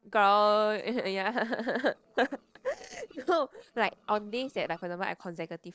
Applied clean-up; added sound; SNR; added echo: neural separator model SepFormer DNS4.